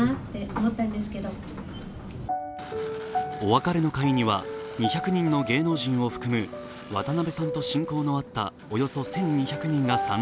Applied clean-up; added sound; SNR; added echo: none; none; none; none.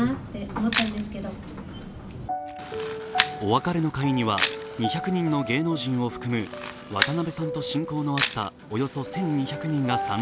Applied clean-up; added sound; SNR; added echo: none; Camera; 8 dB; none.